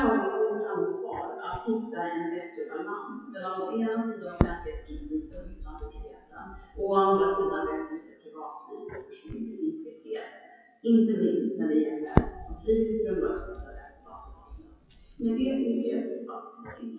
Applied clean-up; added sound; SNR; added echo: classical method WPE with log-MMSE.